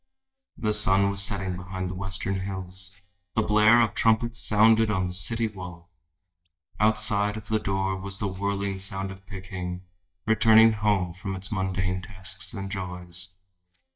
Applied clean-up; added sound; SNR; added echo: neural mask model DeepFilterNet 3.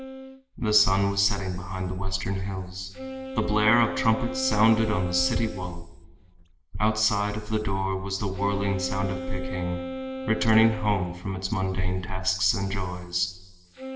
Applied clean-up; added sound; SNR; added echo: none; Wind instrument, woodwind instrument; 12 dB; reverberation time 1.5 s.